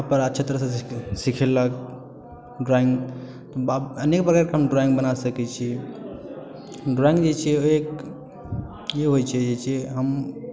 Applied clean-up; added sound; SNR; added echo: none; none; none; none.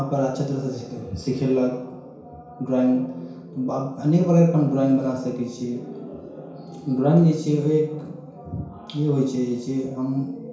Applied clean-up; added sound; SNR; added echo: none; none; none; reverberation time 0.6 s.